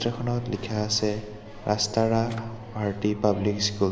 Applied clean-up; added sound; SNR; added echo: none; Drawer open or close; 18 dB; none.